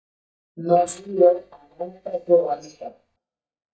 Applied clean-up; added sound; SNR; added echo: neural mask model DeepFilterNet 3.